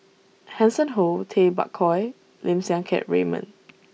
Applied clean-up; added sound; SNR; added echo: none; none; none; none.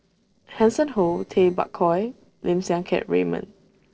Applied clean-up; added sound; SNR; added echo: neural separator model SepFormer DNS4.